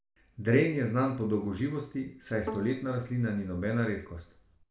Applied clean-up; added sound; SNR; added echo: none; Bowed string instrument; 14 dB; reverberation time 0.5 s.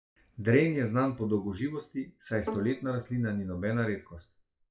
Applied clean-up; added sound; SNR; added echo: classical method WPE with log-MMSE.